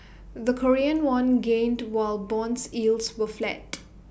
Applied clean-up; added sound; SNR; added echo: none; none; none; none.